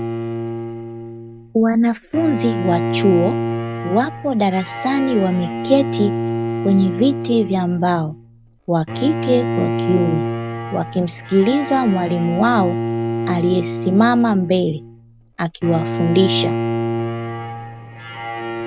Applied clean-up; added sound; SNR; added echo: none; Bowed string instrument; 5 dB; none.